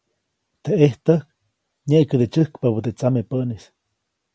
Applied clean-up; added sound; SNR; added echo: none; none; none; none.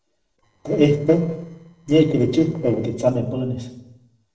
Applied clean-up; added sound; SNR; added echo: neural separator model SepFormer DNS4.